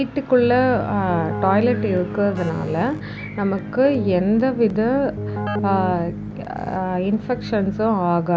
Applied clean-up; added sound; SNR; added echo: none; Keyboard (musical); 8 dB; none.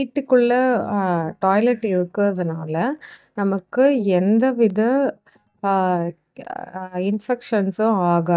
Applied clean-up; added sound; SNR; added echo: neural mask model DeepFilterNet 3.